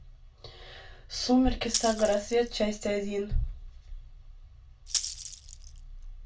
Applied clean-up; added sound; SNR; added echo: none; Rattle (instrument); 7 dB; reverberation time 0.2 s.